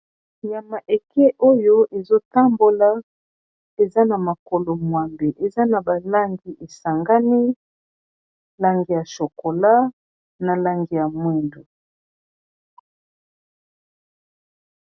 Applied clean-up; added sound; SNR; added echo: none; none; none; none.